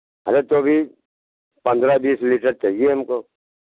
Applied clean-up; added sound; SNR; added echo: none; none; none; none.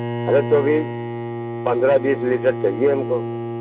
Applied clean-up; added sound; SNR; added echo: none; Bowed string instrument; 6 dB; reverberation time 0.3 s.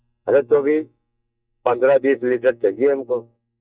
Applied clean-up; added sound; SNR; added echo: neural mask model DeepFilterNet 3.